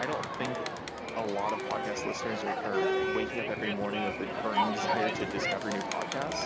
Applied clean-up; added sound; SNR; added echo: none; Crowd; -3 dB; none.